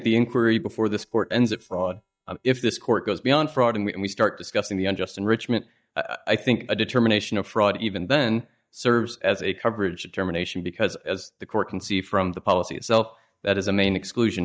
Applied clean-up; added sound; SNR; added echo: neural mask model DeepFilterNet 3.